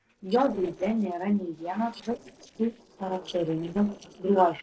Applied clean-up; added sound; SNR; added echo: neural separator model SepFormer DNS4.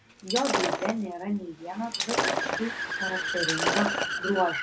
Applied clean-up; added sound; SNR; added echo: none; Shatter + Accelerating, revving, vroom / Car; -2 dB; none.